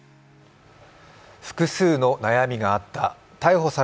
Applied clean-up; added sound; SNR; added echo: none; none; none; none.